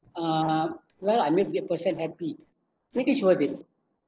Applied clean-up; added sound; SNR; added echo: neural separator model SepFormer DNS4.